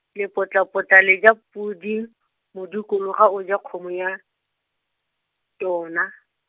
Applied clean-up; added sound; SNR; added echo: none; none; none; none.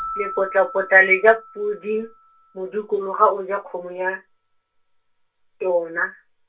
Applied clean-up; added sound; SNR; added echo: none; Keyboard (musical); 16 dB; reverberation time 0.2 s.